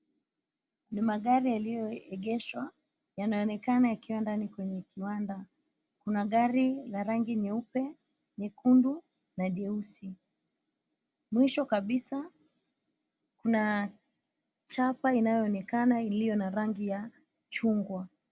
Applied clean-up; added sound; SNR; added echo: none; none; none; none.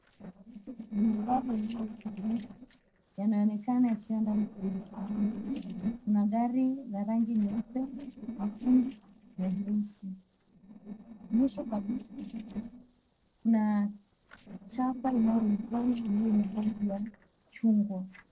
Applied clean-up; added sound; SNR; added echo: neural separator model SepFormer DNS4.